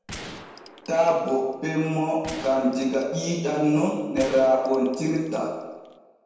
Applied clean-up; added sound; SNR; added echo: none; Gunshot, gunfire; 18 dB; reverberation time 1.1 s.